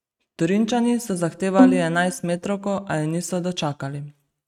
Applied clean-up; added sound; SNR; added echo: neural mask model RNNoise.